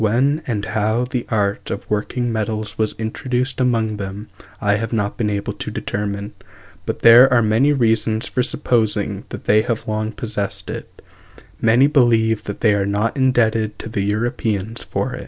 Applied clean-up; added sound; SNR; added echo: none; none; none; none.